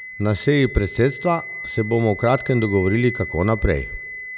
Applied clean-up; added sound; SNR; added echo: none; Wind instrument, woodwind instrument; 12 dB; none.